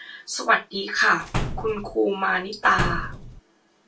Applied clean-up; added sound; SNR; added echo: none; Slam; 5 dB; reverberation time 0.2 s.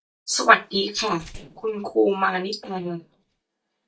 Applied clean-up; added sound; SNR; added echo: neural mask model DeepFilterNet 3.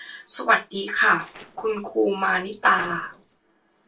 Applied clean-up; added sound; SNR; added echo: neural separator model SepFormer DNS4.